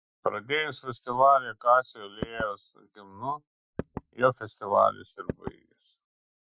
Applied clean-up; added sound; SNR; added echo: classical method Wiener filter.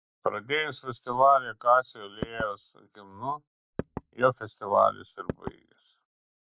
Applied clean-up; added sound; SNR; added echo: none; Knock / Wood; 11 dB; none.